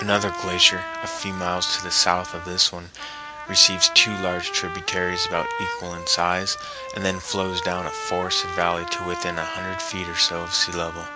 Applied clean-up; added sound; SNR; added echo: none; Trumpet; 8 dB; none.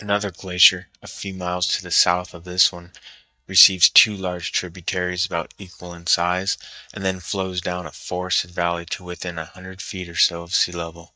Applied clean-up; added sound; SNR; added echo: neural mask model DeepFilterNet 3.